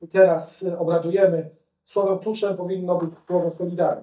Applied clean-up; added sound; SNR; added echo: neural mask model DeepFilterNet 3.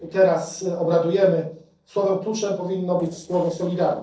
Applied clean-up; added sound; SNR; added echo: neural separator model SepFormer DNS4.